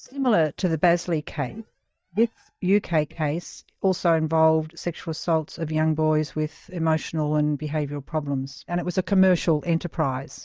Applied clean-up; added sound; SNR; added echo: neural mask model DeepFilterNet 3.